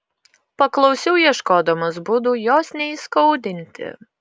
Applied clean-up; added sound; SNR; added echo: none; none; none; none.